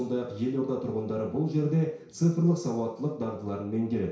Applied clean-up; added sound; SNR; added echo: none; none; none; reverberation time 0.6 s.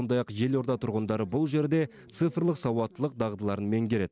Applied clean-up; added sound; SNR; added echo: none; none; none; none.